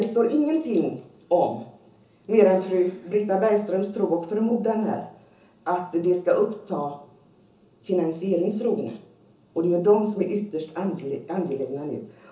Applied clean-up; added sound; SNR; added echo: none; none; none; reverberation time 0.8 s.